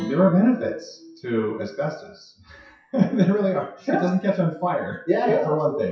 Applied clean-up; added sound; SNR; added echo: classical method WPE with log-MMSE.